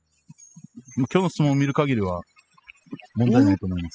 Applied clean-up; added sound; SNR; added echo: classical method spectral subtraction.